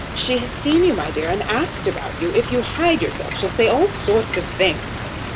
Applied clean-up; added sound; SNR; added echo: none; Rain; 7 dB; none.